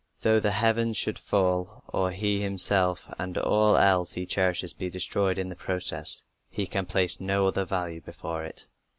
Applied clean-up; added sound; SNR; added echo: none; none; none; none.